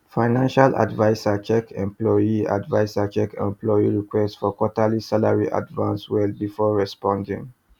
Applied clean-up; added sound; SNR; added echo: none; none; none; none.